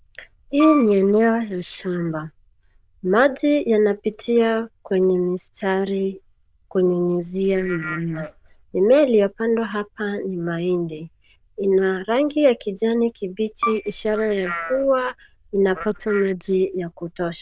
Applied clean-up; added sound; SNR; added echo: neural diffusion model UNIVERSE++.